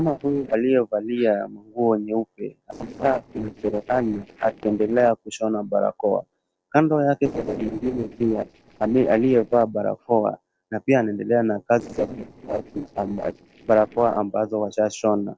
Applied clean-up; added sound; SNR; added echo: neural separator model SepFormer DNS4.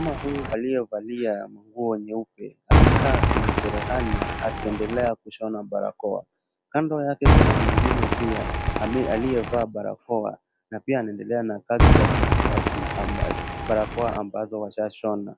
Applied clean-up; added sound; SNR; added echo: none; Cheering / Fireworks; -4 dB; none.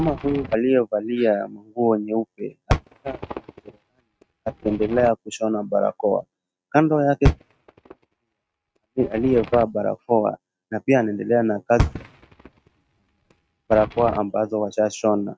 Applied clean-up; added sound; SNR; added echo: neural mask model RNNoise.